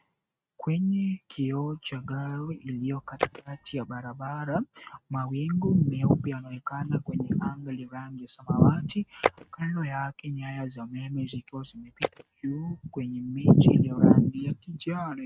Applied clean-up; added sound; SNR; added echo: neural mask model RNNoise.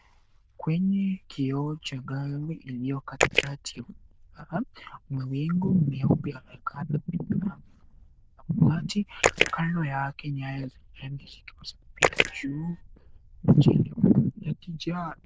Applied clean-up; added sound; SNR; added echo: neural diffusion model UNIVERSE++.